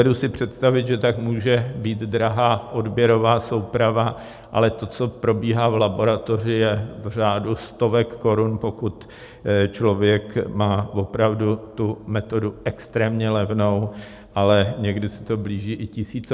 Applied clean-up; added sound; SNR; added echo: none; none; none; none.